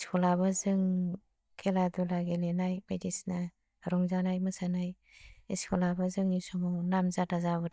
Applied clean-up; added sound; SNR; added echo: neural mask model DeepFilterNet 3.